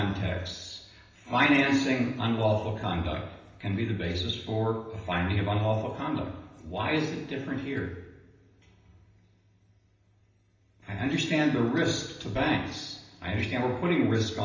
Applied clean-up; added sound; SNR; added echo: none; none; none; reverberation time 0.9 s.